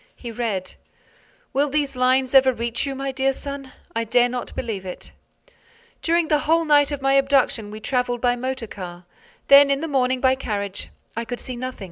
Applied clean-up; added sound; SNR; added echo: none; none; none; none.